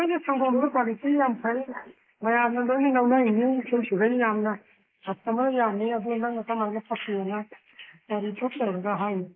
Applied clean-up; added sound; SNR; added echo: neural mask model Resemble Enhance denoiser.